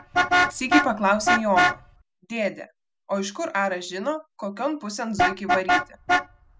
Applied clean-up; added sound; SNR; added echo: none; Vehicle horn, car horn, honking; -2 dB; none.